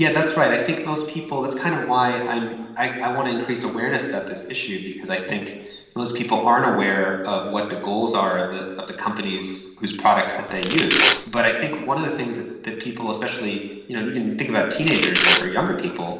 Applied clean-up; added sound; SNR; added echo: none; Domestic sounds, home sounds; -2 dB; reverberation time 1.1 s.